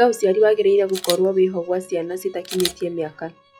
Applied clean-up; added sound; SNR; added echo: classical method log-MMSE.